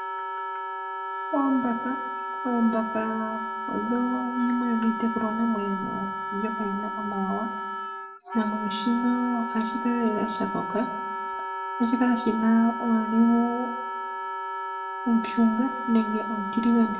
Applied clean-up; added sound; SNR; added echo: none; Wind instrument, woodwind instrument; 5 dB; reverberation time 0.7 s.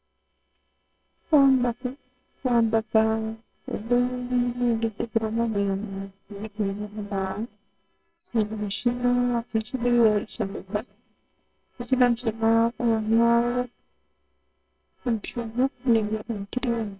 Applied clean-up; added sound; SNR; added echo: neural separator model SepFormer WHAMR!.